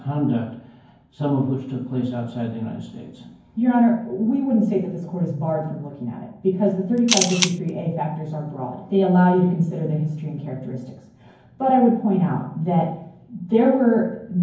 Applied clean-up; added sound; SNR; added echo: none; Camera; 3 dB; reverberation time 0.9 s.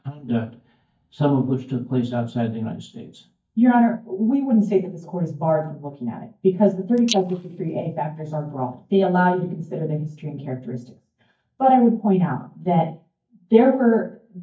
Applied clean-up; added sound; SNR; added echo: neural mask model DeepFilterNet 3.